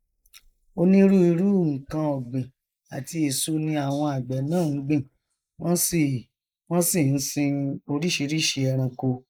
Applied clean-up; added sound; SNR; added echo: neural mask model Resemble Enhance denoiser.